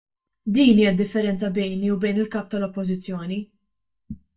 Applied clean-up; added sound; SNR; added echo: neural mask model DeepFilterNet 3.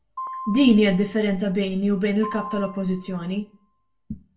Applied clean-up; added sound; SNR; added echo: none; Piano; 15 dB; reverberation time 0.2 s.